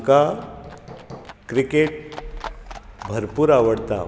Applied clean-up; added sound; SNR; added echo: none; Hammer + Livestock, farm animals, working animals; 19 dB; none.